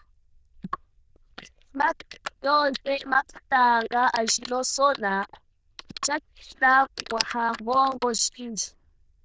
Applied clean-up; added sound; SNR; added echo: neural diffusion model UNIVERSE++.